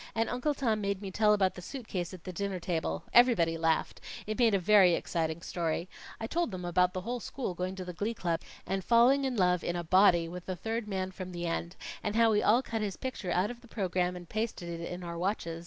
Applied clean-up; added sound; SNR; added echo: none; none; none; none.